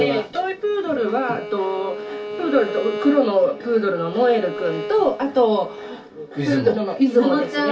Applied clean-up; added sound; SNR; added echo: none; Bowed string instrument; 12 dB; reverberation time 0.2 s.